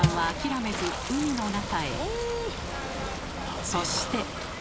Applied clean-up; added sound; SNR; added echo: none; Ocean / Boat, Water vehicle + Water / Splash, splatter; 2 dB; none.